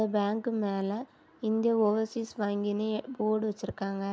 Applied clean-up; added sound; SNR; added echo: none; none; none; none.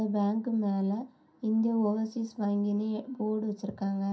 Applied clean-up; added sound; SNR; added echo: none; none; none; reverberation time 0.3 s.